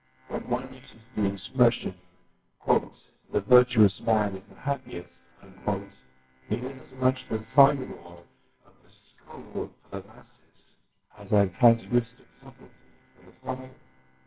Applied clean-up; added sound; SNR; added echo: neural separator model SepFormer WHAMR!.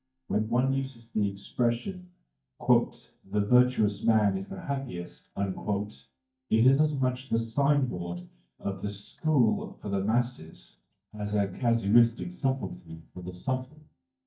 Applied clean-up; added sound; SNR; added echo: neural mask model DeepFilterNet 3.